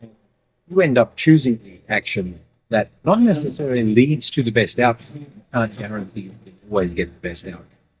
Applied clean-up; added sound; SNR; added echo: neural mask model DeepFilterNet 3.